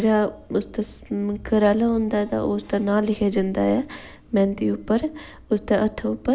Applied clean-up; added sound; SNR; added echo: none; none; none; none.